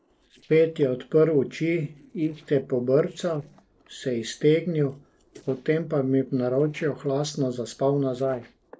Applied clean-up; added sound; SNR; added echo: neural separator model SepFormer DNS4.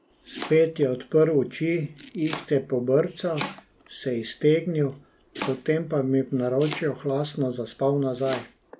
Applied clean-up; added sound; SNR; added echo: none; Domestic sounds, home sounds; 15 dB; none.